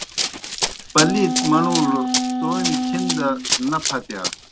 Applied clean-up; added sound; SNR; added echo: none; Run + Wind instrument, woodwind instrument; -1 dB; none.